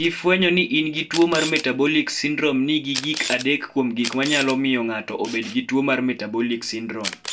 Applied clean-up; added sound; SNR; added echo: none; Camera; 13 dB; reverberation time 0.2 s.